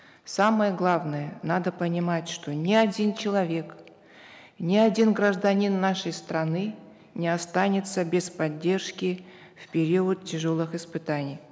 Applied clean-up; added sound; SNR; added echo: none; none; none; none.